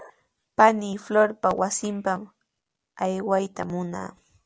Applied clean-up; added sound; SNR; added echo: none; none; none; none.